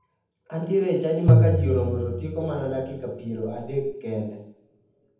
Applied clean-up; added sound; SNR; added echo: none; Tabla; -4 dB; reverberation time 0.8 s.